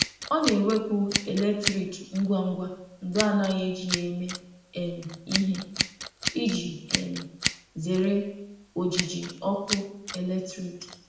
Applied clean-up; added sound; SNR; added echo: none; Scissors; 6 dB; reverberation time 0.8 s.